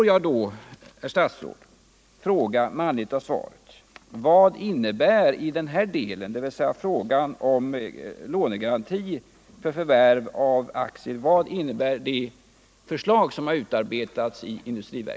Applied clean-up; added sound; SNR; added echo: none; none; none; none.